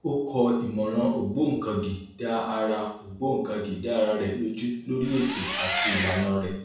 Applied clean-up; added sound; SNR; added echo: none; Engine; 2 dB; reverberation time 0.6 s.